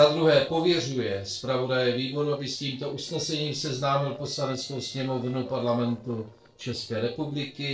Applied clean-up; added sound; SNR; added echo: neural separator model SepFormer DNS4.